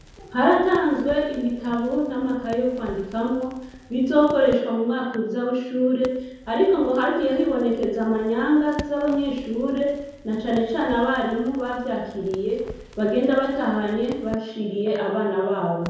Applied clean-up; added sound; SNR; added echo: none; Crackle; 20 dB; reverberation time 0.9 s.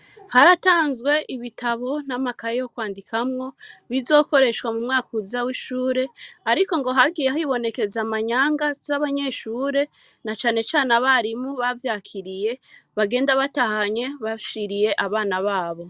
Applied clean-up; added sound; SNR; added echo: none; none; none; none.